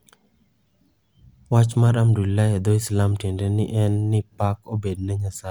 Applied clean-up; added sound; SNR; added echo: none; none; none; none.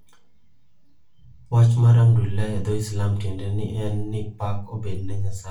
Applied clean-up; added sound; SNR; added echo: none; none; none; reverberation time 0.3 s.